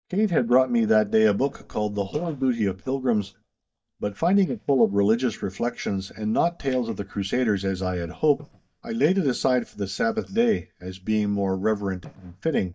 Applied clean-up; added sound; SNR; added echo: neural mask model DeepFilterNet 3.